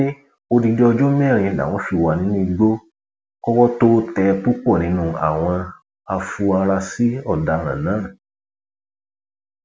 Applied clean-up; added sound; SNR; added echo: none; none; none; none.